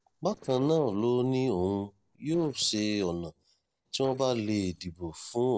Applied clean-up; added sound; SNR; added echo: neural separator model SepFormer DNS4.